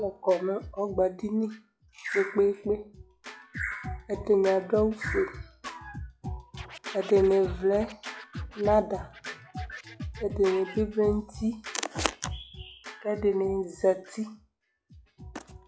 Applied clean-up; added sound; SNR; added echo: classical method log-MMSE.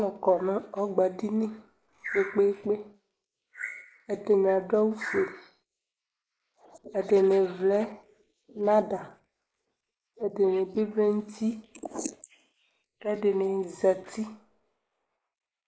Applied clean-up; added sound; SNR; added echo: neural mask model Resemble Enhance denoiser.